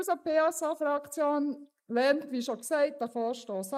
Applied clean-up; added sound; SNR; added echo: neural mask model Resemble Enhance denoiser.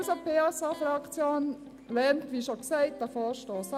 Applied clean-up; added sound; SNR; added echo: none; Electric guitar; 18 dB; none.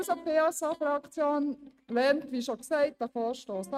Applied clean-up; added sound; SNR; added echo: neural mask model RNNoise.